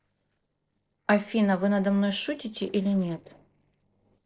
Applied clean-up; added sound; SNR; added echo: neural separator model SepFormer DNS4.